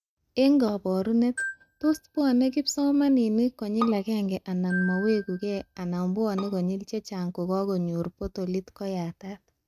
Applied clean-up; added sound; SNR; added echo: neural mask model RNNoise.